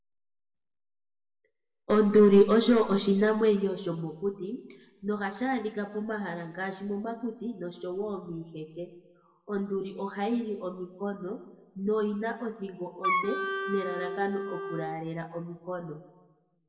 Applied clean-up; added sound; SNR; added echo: none; Wind instrument, woodwind instrument; 4 dB; reverberation time 0.8 s.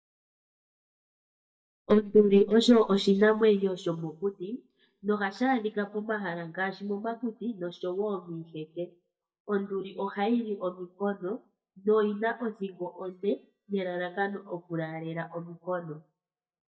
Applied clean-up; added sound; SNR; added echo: neural mask model DeepFilterNet 3.